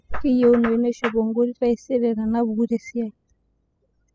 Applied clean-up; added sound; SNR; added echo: classical method spectral subtraction.